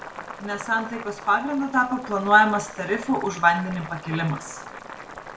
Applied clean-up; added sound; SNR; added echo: none; Boiling; 14 dB; reverberation time 0.4 s.